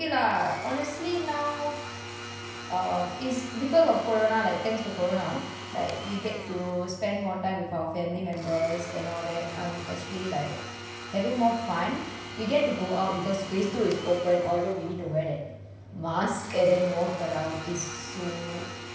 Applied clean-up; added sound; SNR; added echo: none; Domestic sounds, home sounds; 12 dB; reverberation time 0.9 s.